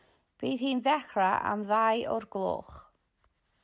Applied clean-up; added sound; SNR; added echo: none; none; none; none.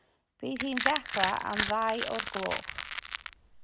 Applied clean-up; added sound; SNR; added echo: none; Crushing; -3 dB; none.